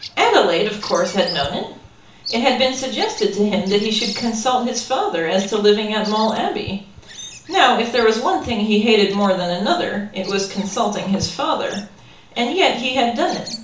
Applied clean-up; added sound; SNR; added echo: none; Bird vocalization, bird call, bird song; 17 dB; reverberation time 0.8 s.